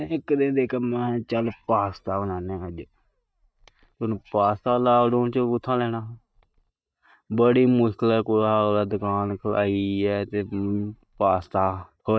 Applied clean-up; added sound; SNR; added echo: neural mask model DeepFilterNet 3.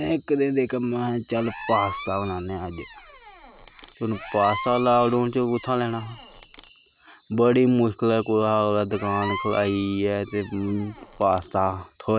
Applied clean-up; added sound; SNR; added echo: none; Squeak; 11 dB; none.